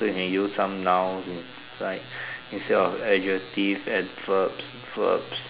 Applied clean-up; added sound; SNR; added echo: none; none; none; none.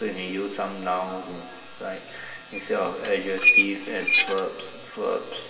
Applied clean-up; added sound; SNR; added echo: none; Squeak; -3 dB; reverberation time 2.0 s.